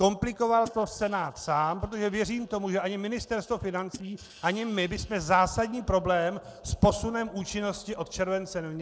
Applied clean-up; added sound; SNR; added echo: neural separator model SepFormer DNS4.